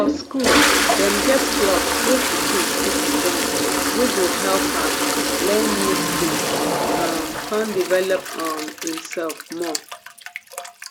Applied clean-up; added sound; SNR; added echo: none; Toilet flush; -3 dB; none.